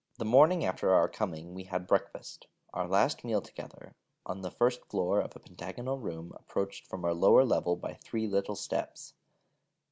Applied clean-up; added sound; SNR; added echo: none; none; none; none.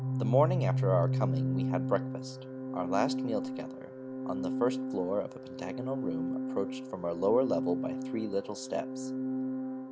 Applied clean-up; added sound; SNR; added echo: none; Organ; 0 dB; none.